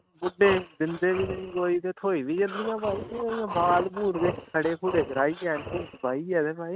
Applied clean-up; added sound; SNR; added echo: neural mask model RNNoise.